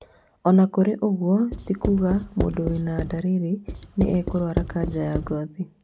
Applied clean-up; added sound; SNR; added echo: none; Writing; 7 dB; none.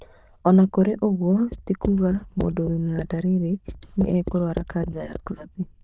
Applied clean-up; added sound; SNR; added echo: neural diffusion model UNIVERSE++.